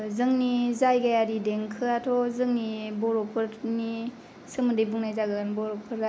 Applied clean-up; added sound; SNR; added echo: none; none; none; none.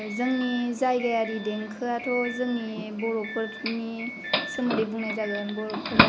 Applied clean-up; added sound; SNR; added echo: none; Doorbell; 2 dB; none.